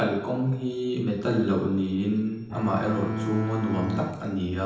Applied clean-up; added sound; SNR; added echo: none; Bowed string instrument; 4 dB; reverberation time 0.9 s.